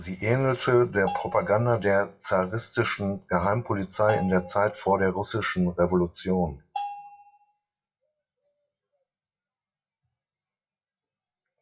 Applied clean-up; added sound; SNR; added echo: classical method WPE with log-MMSE.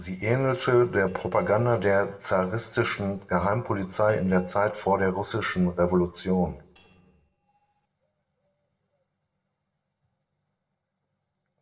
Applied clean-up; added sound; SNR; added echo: neural separator model SepFormer DNS4.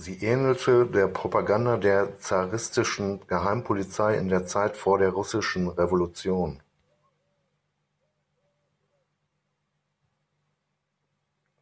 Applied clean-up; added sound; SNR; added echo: none; none; none; none.